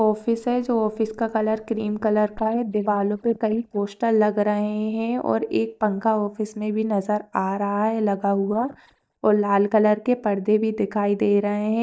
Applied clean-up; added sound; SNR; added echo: neural mask model DeepFilterNet 3.